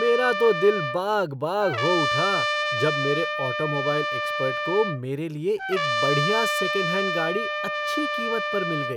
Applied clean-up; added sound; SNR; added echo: none; Trumpet; 1 dB; none.